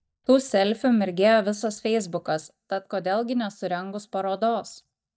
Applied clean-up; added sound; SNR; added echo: neural mask model DeepFilterNet 3.